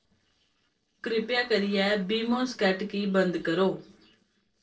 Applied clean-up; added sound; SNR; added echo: neural separator model SepFormer DNS4.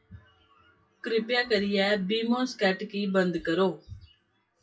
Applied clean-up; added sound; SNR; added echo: classical method WPE with log-MMSE.